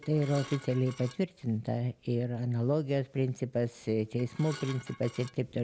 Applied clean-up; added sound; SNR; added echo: none; Dishes, pots, and pans / Glass; 17 dB; none.